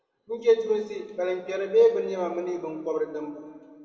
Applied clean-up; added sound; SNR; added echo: none; none; none; reverberation time 2.1 s.